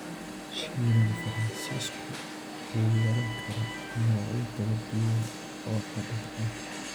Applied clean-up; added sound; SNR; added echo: none; Alarm; 8 dB; none.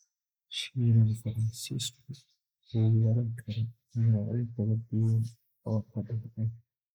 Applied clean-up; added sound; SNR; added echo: neural mask model Resemble Enhance denoiser.